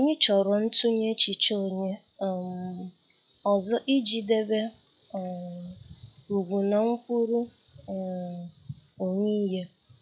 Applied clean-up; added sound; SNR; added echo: classical method log-MMSE.